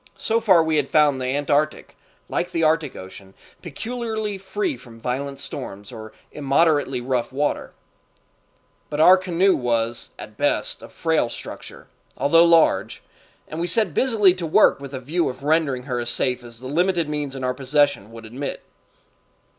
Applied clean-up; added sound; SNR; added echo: none; none; none; none.